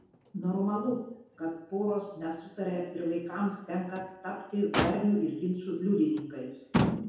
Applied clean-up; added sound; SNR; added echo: none; Motor vehicle (road); 5 dB; reverberation time 2.0 s.